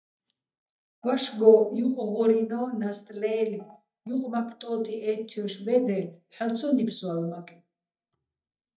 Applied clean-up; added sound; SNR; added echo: neural mask model DeepFilterNet 3.